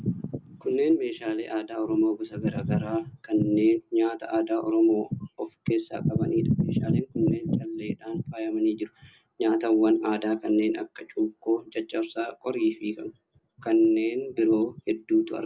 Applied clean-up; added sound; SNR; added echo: none; none; none; none.